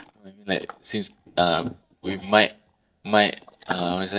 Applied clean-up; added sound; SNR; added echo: neural mask model DeepFilterNet 3.